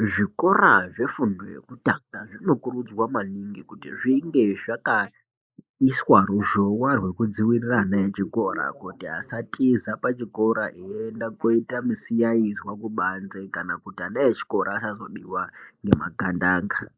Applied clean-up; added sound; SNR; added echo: neural mask model Resemble Enhance denoiser.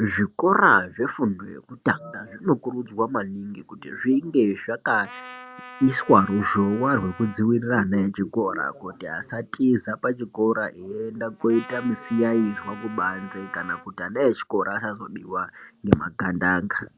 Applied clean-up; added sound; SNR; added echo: none; Trumpet; 18 dB; none.